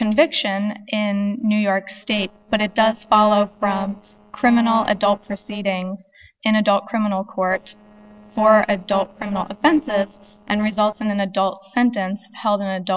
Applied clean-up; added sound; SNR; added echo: neural separator model SepFormer DNS4.